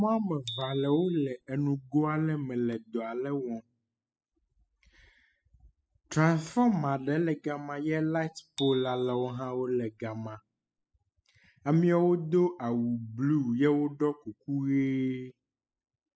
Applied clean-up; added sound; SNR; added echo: classical method spectral subtraction.